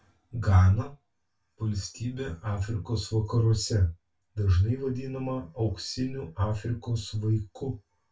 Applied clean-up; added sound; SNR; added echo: none; none; none; reverberation time 0.1 s.